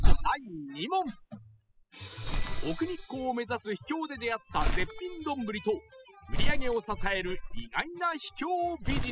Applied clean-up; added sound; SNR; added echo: classical method spectral subtraction.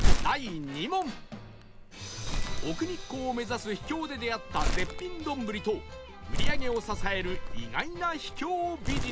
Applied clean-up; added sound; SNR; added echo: none; Crumpling, crinkling; -4 dB; none.